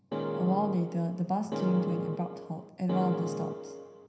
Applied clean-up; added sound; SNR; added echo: none; Keyboard (musical); 4 dB; reverberation time 0.9 s.